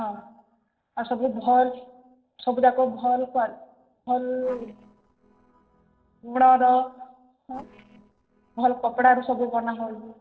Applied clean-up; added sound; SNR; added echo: neural separator model SepFormer DNS4.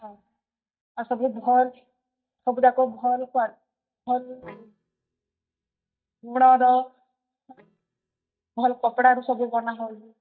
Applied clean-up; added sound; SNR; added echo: neural mask model DeepFilterNet 3.